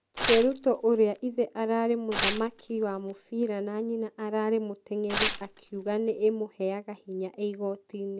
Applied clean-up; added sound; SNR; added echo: none; Tearing; -1 dB; none.